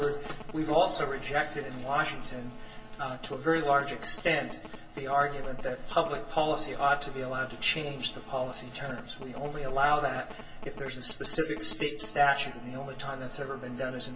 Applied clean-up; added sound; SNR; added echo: none; Telephone; 19 dB; reverberation time 0.2 s.